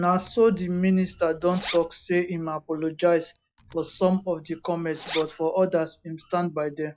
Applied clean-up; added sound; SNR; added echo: classical method log-MMSE.